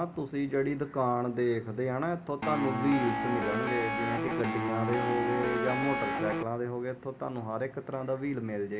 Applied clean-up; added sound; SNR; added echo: none; Guitar; 0 dB; reverberation time 1.6 s.